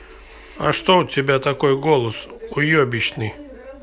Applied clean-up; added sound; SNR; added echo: none; none; none; none.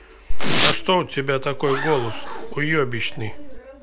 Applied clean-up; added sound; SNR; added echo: none; Domestic sounds, home sounds + Zipper (clothing); -3 dB; none.